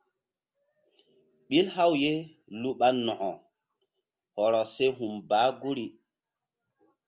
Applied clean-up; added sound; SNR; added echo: none; none; none; none.